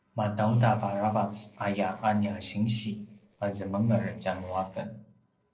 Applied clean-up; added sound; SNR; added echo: neural separator model SepFormer DNS4.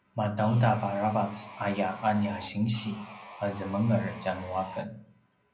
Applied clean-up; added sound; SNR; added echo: none; Sawing; 15 dB; reverberation time 0.5 s.